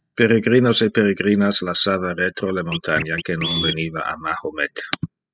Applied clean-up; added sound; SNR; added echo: classical method spectral subtraction.